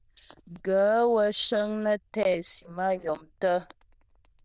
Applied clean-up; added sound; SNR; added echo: neural diffusion model UNIVERSE++.